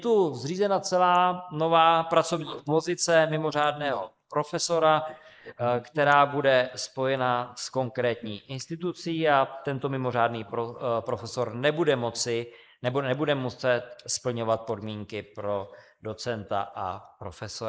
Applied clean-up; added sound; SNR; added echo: neural mask model Resemble Enhance denoiser.